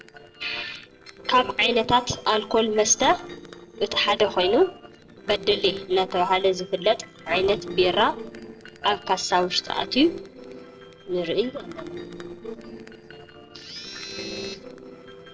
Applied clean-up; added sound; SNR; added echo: neural separator model SepFormer DNS4.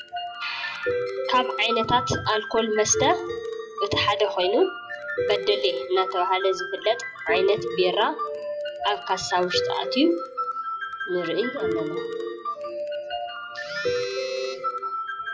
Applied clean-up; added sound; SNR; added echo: classical method WPE with log-MMSE.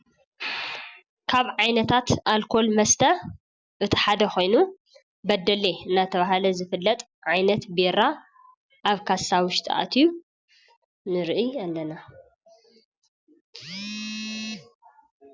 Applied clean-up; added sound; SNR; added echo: none; none; none; none.